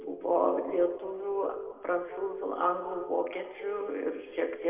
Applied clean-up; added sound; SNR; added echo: neural separator model SepFormer DNS4.